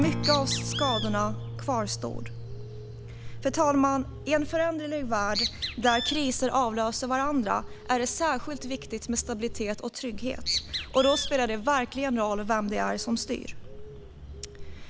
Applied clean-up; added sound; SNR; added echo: none; Bird + Acoustic guitar; 6 dB; none.